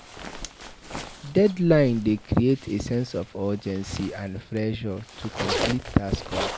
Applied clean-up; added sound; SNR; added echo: none; Zipper (clothing); 9 dB; none.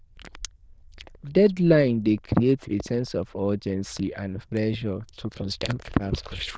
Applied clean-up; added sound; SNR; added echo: neural diffusion model UNIVERSE++.